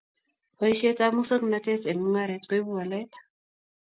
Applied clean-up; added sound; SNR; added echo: none; none; none; none.